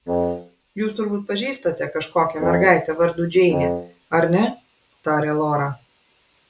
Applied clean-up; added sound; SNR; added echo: none; Wind instrument, woodwind instrument; 3 dB; none.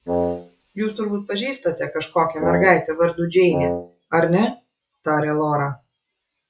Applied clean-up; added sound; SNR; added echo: classical method log-MMSE.